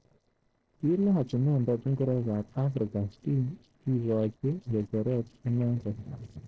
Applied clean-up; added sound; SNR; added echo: neural separator model SepFormer DNS4.